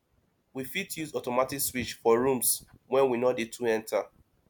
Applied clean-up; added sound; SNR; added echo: none; none; none; none.